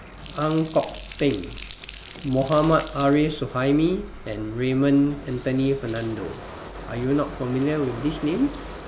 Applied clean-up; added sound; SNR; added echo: none; Bathtub (filling or washing); 16 dB; none.